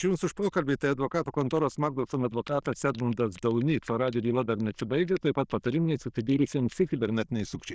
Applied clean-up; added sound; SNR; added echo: neural diffusion model UNIVERSE++.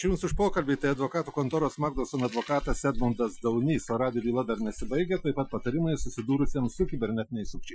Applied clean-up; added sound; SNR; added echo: classical method Wiener filter.